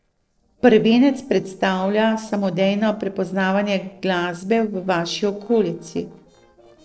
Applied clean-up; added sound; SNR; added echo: neural separator model SepFormer DNS4.